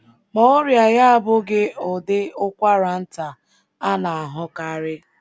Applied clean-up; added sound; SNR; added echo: none; none; none; none.